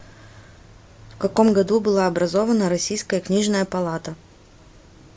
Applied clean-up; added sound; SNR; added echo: none; none; none; none.